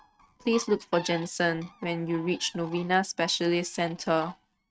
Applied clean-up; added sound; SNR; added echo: neural mask model RNNoise.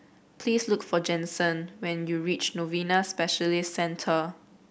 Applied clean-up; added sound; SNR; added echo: none; none; none; none.